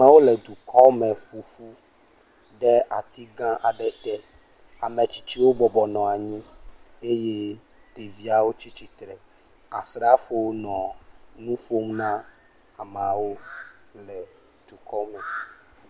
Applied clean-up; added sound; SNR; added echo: none; none; none; none.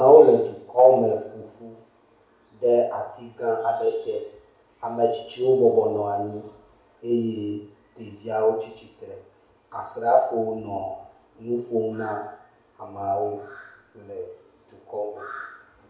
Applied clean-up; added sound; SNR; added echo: none; none; none; reverberation time 0.6 s.